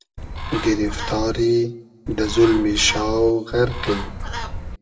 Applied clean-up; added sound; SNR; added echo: none; Bird; 7 dB; reverberation time 0.6 s.